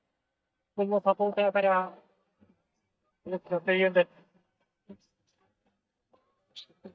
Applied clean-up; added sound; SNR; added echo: neural mask model DeepFilterNet 3.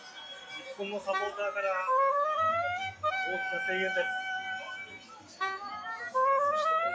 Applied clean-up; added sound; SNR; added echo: classical method WPE with log-MMSE.